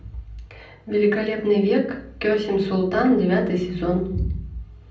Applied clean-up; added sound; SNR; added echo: none; none; none; reverberation time 0.6 s.